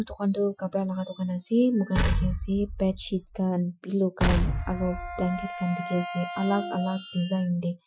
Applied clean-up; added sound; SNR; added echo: classical method Wiener filter.